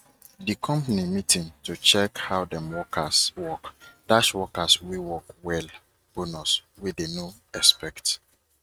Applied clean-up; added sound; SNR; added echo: neural mask model RNNoise.